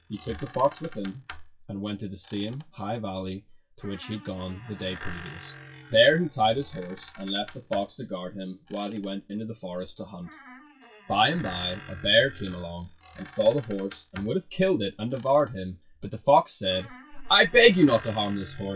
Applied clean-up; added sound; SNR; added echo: classical method WPE with log-MMSE.